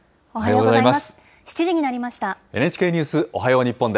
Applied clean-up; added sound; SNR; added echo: none; none; none; none.